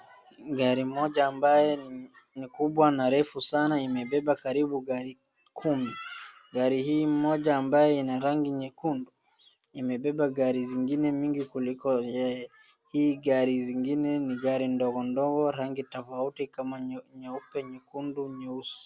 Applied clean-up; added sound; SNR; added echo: none; none; none; none.